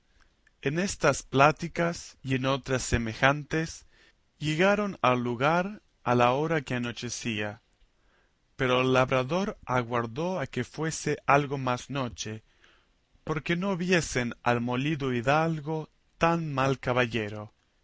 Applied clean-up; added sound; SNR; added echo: none; none; none; none.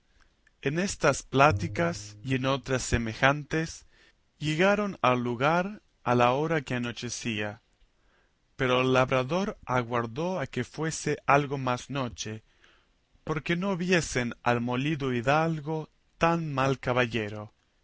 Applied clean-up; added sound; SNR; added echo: none; Bowed string instrument; 12 dB; none.